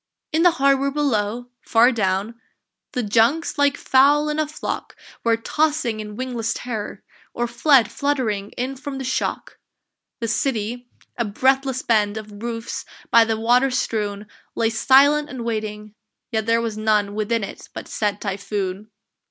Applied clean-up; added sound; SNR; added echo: none; none; none; none.